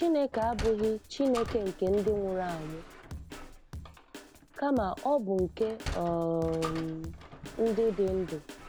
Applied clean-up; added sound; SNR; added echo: none; Sliding door + Drum kit; 11 dB; none.